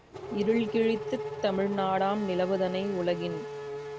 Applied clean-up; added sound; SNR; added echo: none; Race car, auto racing / Accelerating, revving, vroom; 8 dB; none.